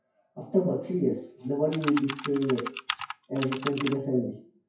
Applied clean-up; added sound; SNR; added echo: classical method WPE with log-MMSE.